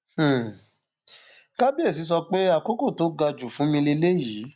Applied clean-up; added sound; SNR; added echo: none; none; none; none.